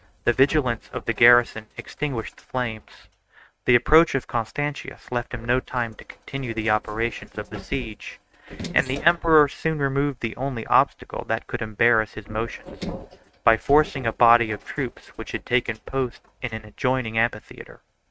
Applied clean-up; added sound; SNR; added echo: neural mask model RNNoise.